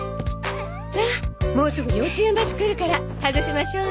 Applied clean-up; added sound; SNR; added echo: none; none; none; none.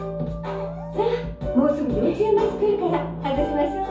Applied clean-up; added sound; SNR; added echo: none; none; none; reverberation time 0.6 s.